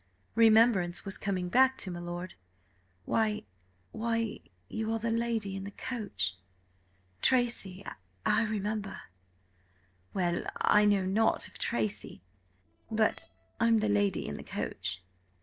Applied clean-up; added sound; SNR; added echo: neural separator model SepFormer DNS4.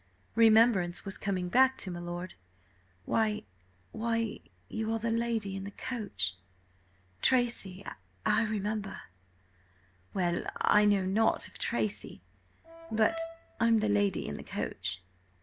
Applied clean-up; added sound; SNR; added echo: none; Brass instrument; 12 dB; none.